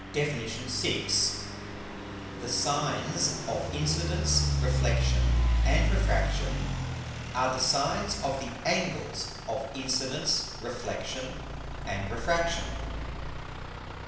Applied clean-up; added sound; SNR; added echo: none; Idling / Truck; -1 dB; reverberation time 0.9 s.